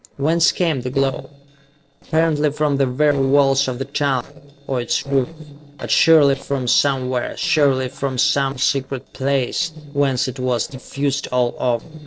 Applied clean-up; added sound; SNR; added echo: neural separator model SepFormer DNS4.